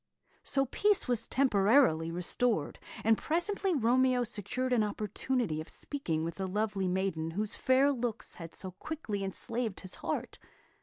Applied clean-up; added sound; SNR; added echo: none; none; none; none.